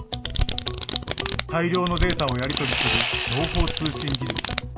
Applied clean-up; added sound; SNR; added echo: none; Domestic sounds, home sounds + Sawing; 0 dB; none.